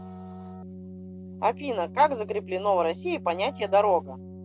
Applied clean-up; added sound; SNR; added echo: none; Keyboard (musical); 13 dB; none.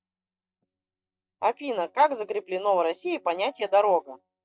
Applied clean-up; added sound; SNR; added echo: neural mask model DeepFilterNet 3.